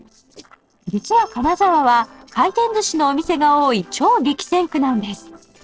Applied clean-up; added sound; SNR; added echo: neural separator model SepFormer DNS4.